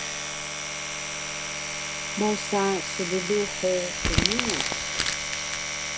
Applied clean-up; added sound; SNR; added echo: none; Crumpling, crinkling + Domestic sounds, home sounds; -2 dB; none.